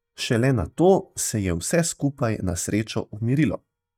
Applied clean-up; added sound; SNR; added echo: neural mask model DeepFilterNet 3.